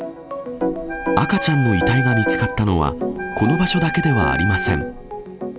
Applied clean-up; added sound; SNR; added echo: none; Wind instrument, woodwind instrument; 7 dB; none.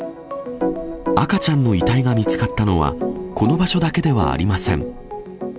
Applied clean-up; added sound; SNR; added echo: none; none; none; none.